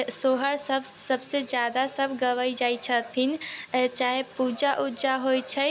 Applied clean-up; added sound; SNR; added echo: none; none; none; none.